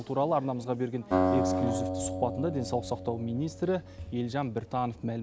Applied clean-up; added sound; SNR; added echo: none; Acoustic guitar; 2 dB; none.